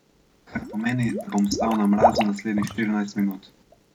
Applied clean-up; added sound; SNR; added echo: none; Water / Liquid; 4 dB; none.